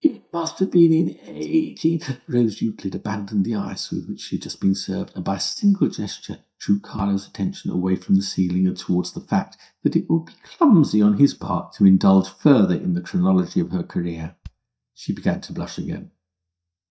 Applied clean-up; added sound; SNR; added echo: neural mask model DeepFilterNet 3.